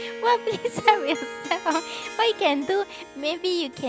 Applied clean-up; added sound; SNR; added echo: none; Harp; 11 dB; none.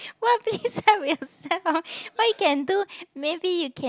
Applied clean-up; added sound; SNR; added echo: none; none; none; none.